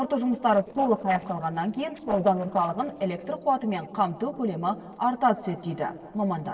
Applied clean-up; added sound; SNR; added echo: neural separator model SepFormer DNS4.